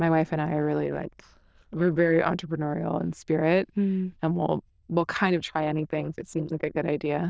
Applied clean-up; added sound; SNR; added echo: neural diffusion model UNIVERSE++.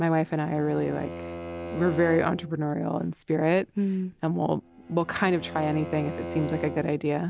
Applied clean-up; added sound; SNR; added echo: none; Bowed string instrument; 12 dB; none.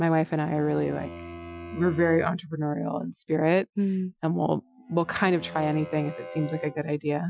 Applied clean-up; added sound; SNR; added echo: classical method Wiener filter.